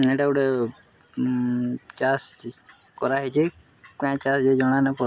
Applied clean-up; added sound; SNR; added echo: none; none; none; none.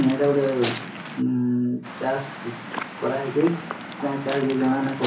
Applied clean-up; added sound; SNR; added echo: none; Waves, surf / Wind; 9 dB; reverberation time 0.7 s.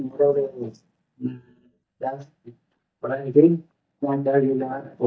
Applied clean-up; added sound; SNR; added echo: neural mask model DeepFilterNet 3.